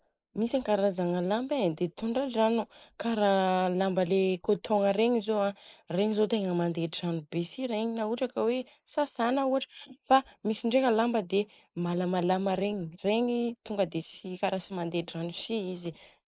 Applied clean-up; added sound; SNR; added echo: neural mask model Resemble Enhance denoiser.